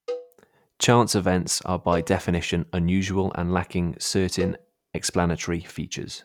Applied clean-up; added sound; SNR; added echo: none; Cowbell; 15 dB; none.